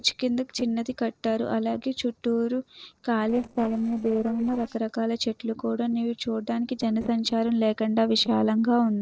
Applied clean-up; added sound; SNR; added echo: neural separator model SepFormer DNS4.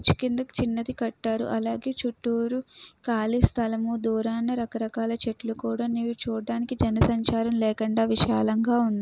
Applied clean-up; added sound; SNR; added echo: none; none; none; none.